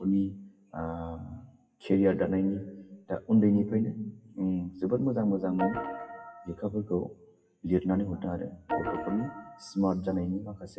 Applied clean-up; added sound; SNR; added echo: classical method WPE with log-MMSE.